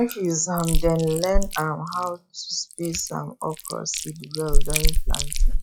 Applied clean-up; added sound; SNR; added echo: classical method log-MMSE.